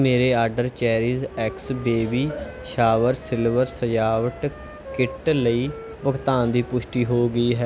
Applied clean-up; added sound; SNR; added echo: none; Wind instrument, woodwind instrument + Tambourine; 18 dB; none.